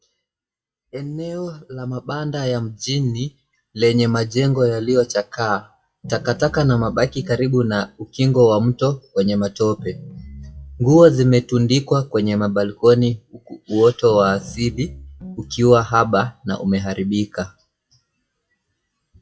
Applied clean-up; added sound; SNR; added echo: classical method WPE with log-MMSE.